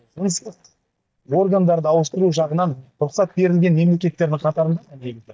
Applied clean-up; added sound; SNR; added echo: neural mask model DeepFilterNet 3.